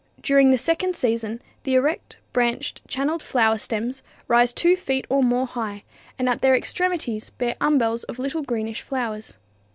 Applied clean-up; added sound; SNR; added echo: none; none; none; none.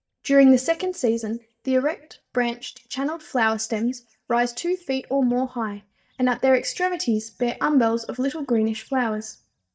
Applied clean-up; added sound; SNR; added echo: neural mask model DeepFilterNet 3.